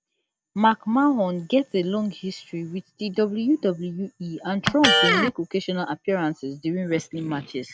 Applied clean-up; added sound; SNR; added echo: none; Electric guitar; 1 dB; none.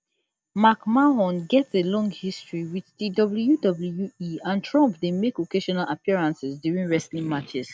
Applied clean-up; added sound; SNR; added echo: none; none; none; none.